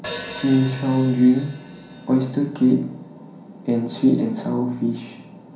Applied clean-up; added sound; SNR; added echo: none; Hi-hat; 13 dB; reverberation time 0.6 s.